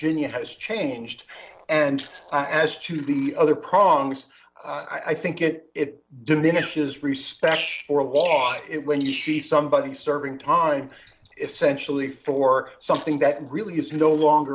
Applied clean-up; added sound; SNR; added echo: none; Bird vocalization, bird call, bird song; 16 dB; none.